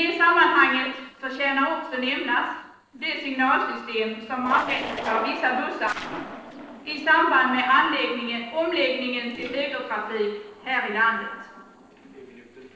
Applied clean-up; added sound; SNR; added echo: neural separator model SepFormer DNS4.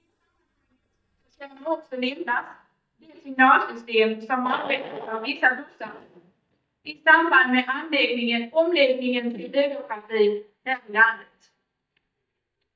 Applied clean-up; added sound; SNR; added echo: neural mask model DeepFilterNet 3.